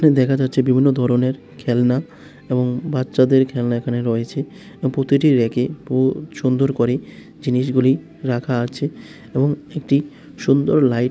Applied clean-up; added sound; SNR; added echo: none; none; none; none.